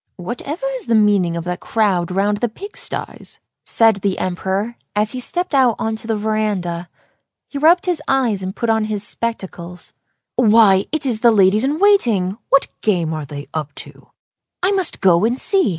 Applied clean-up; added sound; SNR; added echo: none; none; none; none.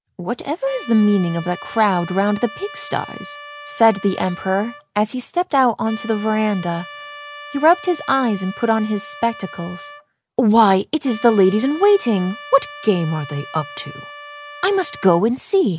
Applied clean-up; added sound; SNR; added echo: none; Trumpet; 17 dB; none.